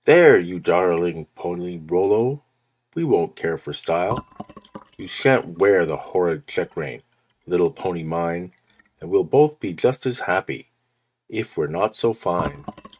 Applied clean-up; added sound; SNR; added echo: neural mask model RNNoise.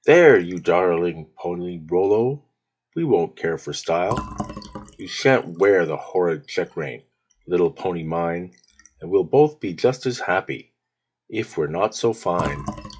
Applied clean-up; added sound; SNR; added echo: classical method log-MMSE.